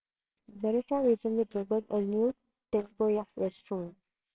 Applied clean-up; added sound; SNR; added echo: neural separator model SepFormer WHAMR!.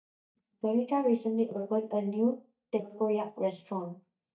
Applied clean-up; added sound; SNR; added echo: neural mask model DeepFilterNet 3.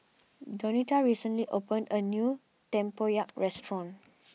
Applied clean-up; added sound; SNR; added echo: none; none; none; none.